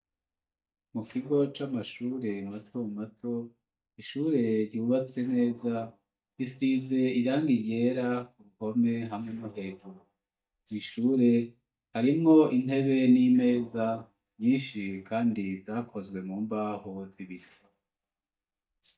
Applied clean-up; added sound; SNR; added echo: neural mask model DeepFilterNet 3.